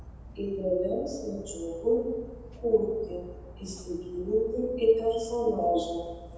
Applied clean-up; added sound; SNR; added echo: none; Dog; 17 dB; reverberation time 1.1 s.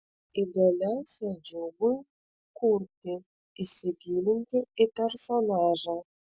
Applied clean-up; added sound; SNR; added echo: none; none; none; none.